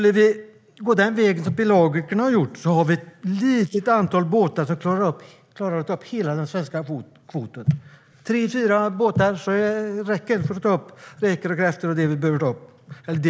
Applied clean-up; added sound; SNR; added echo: neural mask model Resemble Enhance denoiser.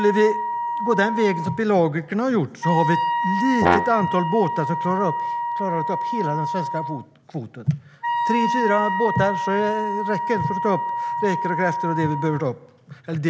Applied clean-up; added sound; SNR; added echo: none; Wind instrument, woodwind instrument + Brass instrument; 2 dB; none.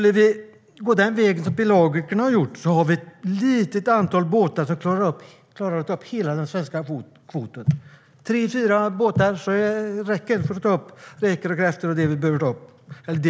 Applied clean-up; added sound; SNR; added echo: none; none; none; none.